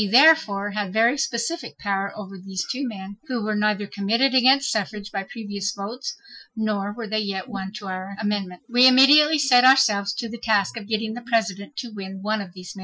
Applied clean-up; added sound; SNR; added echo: classical method Wiener filter.